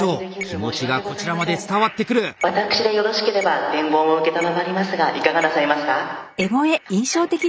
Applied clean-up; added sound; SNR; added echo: none; none; none; none.